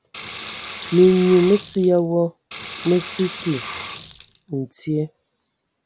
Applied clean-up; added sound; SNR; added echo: none; Sink (filling or washing) / Water; 11 dB; none.